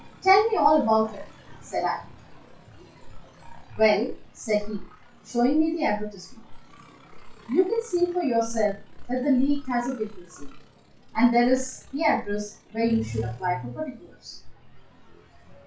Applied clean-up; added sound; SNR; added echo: classical method WPE with log-MMSE.